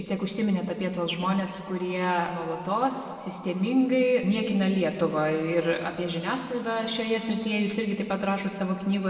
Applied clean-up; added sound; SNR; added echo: none; none; none; reverberation time 2.2 s.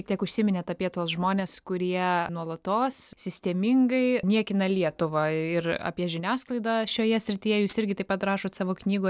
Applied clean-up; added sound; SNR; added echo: none; none; none; none.